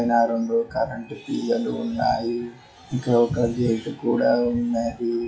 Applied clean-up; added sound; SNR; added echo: classical method WPE with log-MMSE.